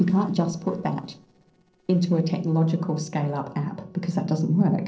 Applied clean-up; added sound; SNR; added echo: neural separator model SepFormer DNS4.